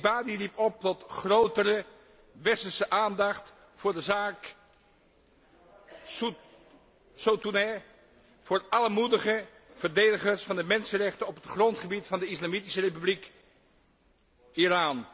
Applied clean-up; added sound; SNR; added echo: none; none; none; none.